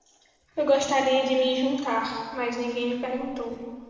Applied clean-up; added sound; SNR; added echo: neural separator model SepFormer DNS4.